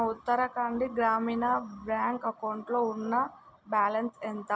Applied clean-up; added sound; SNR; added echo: none; none; none; none.